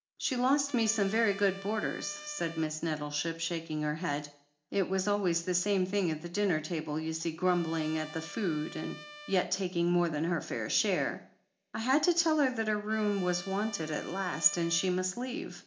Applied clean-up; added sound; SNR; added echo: none; Trumpet; 17 dB; reverberation time 0.4 s.